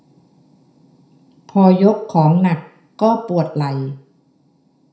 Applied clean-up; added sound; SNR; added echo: none; none; none; reverberation time 0.4 s.